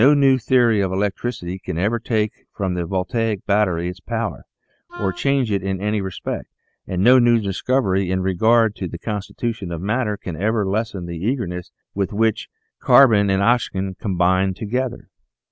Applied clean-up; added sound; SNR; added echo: none; Wind instrument, woodwind instrument; 18 dB; none.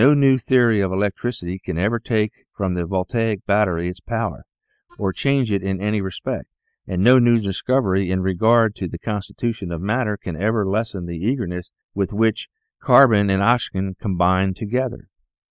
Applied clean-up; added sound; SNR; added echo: neural mask model DeepFilterNet 3.